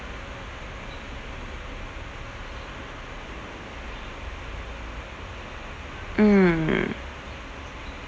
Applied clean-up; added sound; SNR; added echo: none; none; none; none.